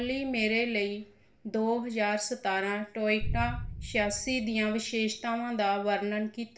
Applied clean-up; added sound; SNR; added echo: none; Boom; 11 dB; reverberation time 0.4 s.